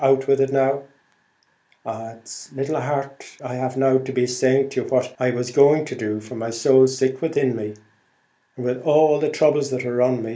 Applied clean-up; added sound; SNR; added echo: none; none; none; none.